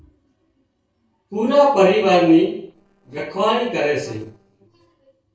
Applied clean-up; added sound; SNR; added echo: neural separator model SepFormer DNS4.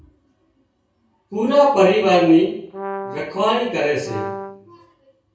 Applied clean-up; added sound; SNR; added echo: none; Brass instrument; 11 dB; reverberation time 0.6 s.